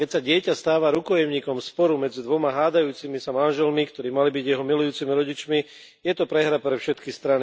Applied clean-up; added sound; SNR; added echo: none; none; none; none.